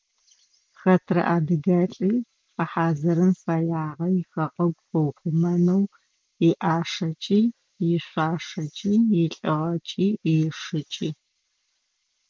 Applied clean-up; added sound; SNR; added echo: none; none; none; none.